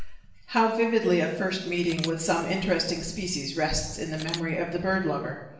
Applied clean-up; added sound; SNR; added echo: none; Camera; 16 dB; reverberation time 0.9 s.